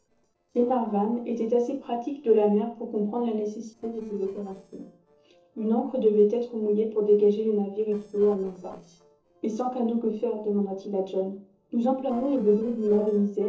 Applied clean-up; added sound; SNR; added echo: neural separator model SepFormer DNS4.